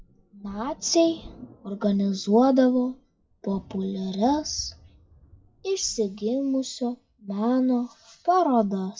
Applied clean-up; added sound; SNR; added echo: classical method WPE with log-MMSE.